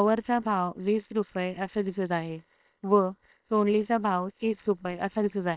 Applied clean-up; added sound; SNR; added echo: neural separator model SepFormer WHAM!.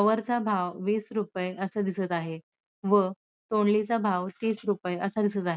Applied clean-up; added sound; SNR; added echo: none; none; none; none.